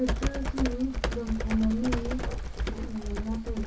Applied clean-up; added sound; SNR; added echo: none; Computer keyboard; -1 dB; reverberation time 0.3 s.